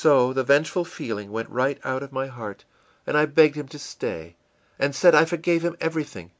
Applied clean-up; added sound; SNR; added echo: none; none; none; none.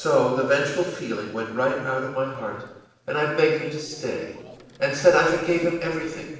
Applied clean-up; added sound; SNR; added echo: neural separator model SepFormer DNS4.